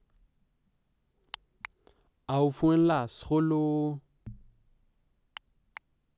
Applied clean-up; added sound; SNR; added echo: none; none; none; none.